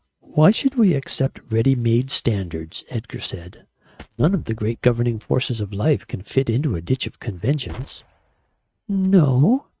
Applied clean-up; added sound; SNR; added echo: neural mask model RNNoise.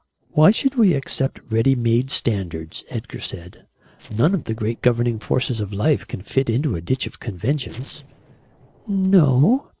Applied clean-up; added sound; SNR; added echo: neural separator model SepFormer DNS4.